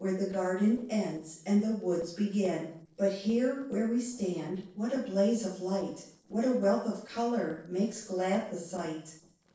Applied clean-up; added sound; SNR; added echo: neural separator model SepFormer DNS4.